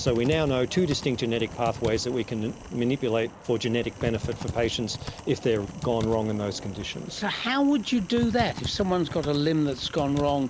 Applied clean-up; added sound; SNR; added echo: none; Typing; 13 dB; none.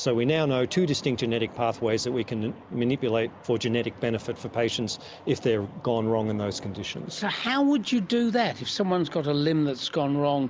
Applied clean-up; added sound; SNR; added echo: none; none; none; none.